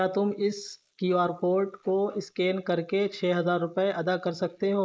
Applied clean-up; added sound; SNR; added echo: neural mask model Resemble Enhance denoiser.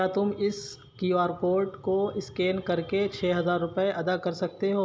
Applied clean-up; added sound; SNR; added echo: none; none; none; none.